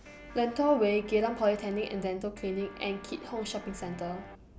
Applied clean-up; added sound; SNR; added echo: none; Guitar; 18 dB; none.